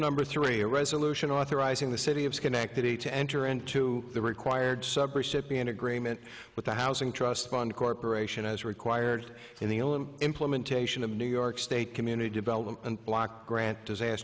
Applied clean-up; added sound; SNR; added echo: none; none; none; none.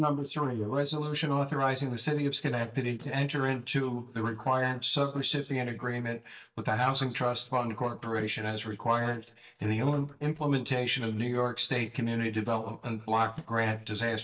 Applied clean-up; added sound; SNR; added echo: neural mask model DeepFilterNet 3.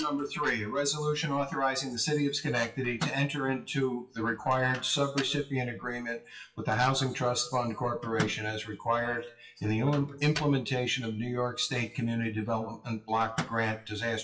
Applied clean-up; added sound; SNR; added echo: classical method WPE with log-MMSE.